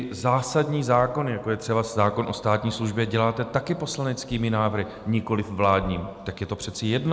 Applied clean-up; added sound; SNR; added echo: none; none; none; none.